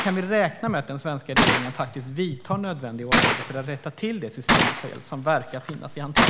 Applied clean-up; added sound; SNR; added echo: none; Gunshot, gunfire; -3 dB; none.